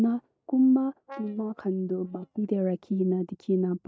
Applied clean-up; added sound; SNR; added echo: neural mask model DeepFilterNet 3.